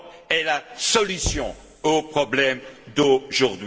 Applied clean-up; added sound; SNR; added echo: none; Knock; 13 dB; reverberation time 1.7 s.